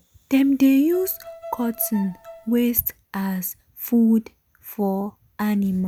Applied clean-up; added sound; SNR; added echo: none; Bowed string instrument; 18 dB; none.